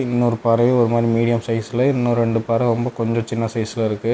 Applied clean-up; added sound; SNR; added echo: none; none; none; none.